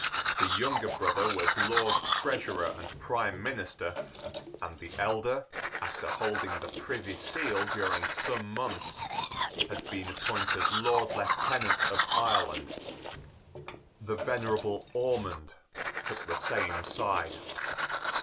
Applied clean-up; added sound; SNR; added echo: none; Domestic sounds, home sounds; -2 dB; reverberation time 0.2 s.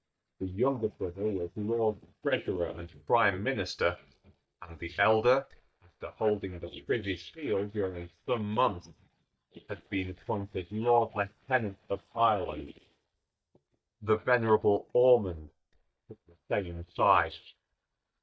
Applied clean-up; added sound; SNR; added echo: neural mask model DeepFilterNet 3.